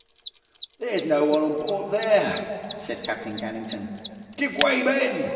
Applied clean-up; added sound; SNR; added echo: none; Mechanisms; 14 dB; reverberation time 2.7 s.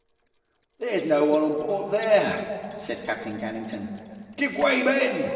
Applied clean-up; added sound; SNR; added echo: neural separator model SepFormer DNS4.